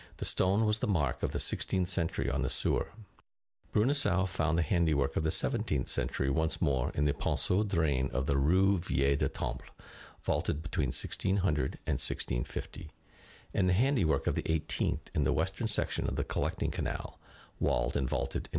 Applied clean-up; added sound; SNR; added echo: none; none; none; none.